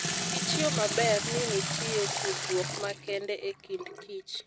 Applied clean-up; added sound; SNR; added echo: none; Sink (filling or washing) / Water tap, faucet; 1 dB; none.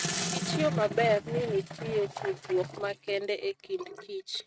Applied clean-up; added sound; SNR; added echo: neural mask model RNNoise.